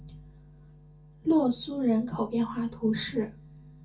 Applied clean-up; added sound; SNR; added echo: none; none; none; reverberation time 0.3 s.